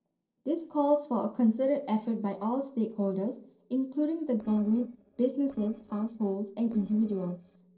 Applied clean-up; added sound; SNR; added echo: neural separator model SepFormer DNS4.